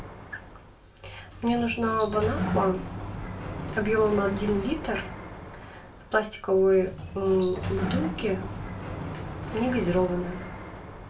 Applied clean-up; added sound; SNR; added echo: none; Sliding door; 7 dB; reverberation time 0.2 s.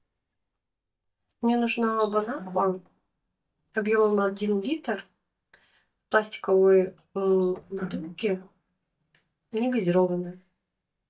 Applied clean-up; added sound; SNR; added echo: neural mask model DeepFilterNet 3.